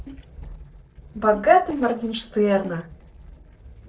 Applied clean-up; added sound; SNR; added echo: neural separator model SepFormer DNS4.